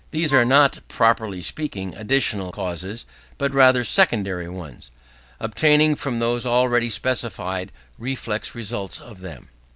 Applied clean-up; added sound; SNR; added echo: none; Wind instrument, woodwind instrument; 10 dB; none.